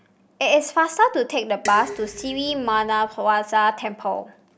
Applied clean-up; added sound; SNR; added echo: none; Dishes, pots, and pans; 14 dB; none.